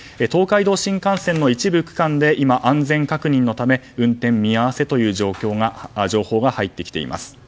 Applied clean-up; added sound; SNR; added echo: none; none; none; none.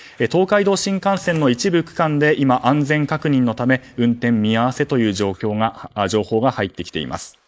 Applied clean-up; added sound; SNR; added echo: neural mask model Resemble Enhance denoiser.